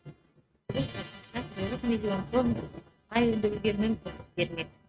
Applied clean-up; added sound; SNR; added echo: neural mask model RNNoise.